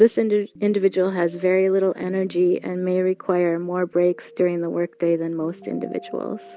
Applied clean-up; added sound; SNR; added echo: none; none; none; none.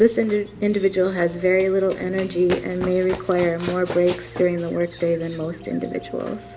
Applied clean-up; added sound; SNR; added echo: none; Run; 15 dB; reverberation time 1.0 s.